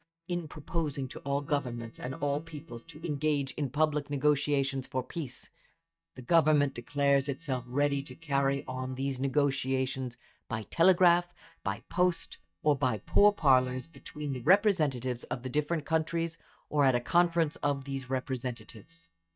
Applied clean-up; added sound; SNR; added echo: neural mask model DeepFilterNet 3.